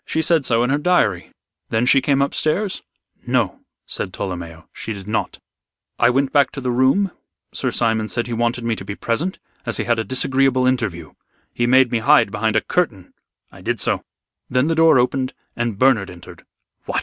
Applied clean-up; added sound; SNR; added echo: none; none; none; none.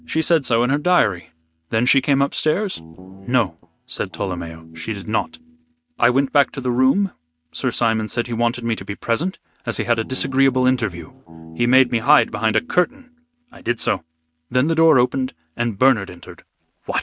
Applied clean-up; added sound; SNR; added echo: neural mask model RNNoise.